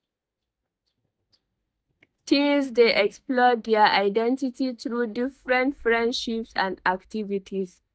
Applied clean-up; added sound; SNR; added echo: neural mask model DeepFilterNet 3.